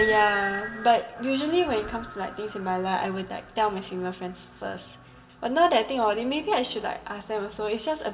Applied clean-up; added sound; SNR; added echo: none; Bicycle bell; 13 dB; reverberation time 1.8 s.